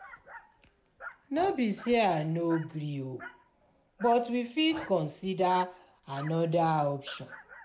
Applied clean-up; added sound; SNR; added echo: none; Dog + Breathing; 18 dB; none.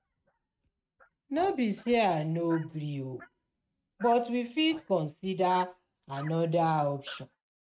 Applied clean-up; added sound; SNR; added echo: neural mask model RNNoise.